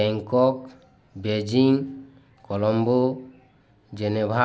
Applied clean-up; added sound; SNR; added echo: none; none; none; none.